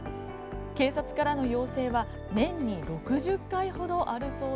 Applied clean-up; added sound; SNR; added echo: none; Wind instrument, woodwind instrument; 16 dB; none.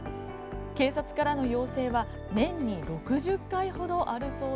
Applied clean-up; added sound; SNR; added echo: none; none; none; none.